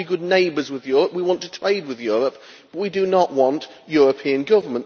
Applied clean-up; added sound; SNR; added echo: none; none; none; none.